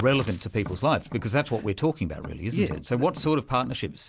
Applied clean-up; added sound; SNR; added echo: none; Tap + Fire; 16 dB; none.